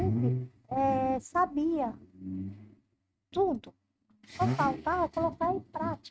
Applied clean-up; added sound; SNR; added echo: neural mask model RNNoise.